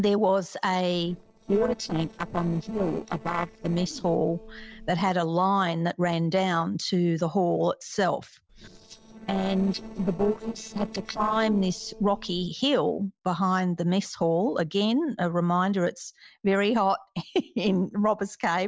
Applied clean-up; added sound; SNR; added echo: neural separator model SepFormer DNS4.